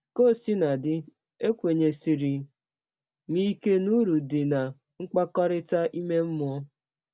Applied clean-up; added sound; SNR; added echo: none; none; none; none.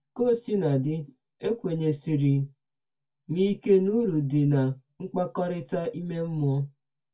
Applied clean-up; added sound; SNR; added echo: none; none; none; reverberation time 0.1 s.